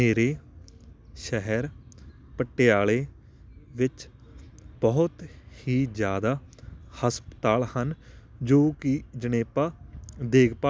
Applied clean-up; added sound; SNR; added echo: none; none; none; none.